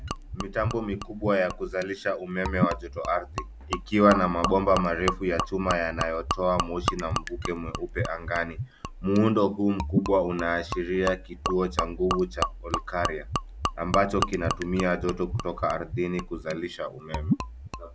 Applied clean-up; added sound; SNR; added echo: none; Gurgling / Liquid; 5 dB; none.